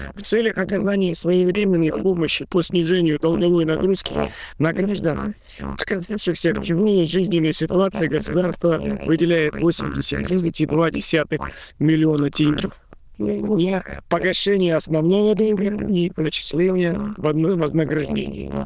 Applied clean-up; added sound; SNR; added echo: neural diffusion model UNIVERSE++.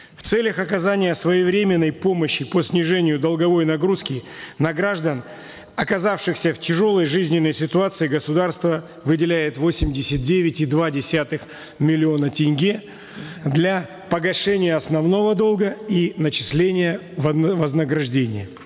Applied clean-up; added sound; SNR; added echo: none; none; none; none.